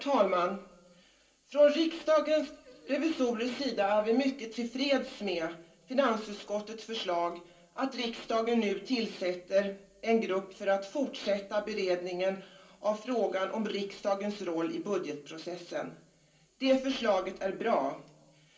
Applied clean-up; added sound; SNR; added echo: none; none; none; reverberation time 0.3 s.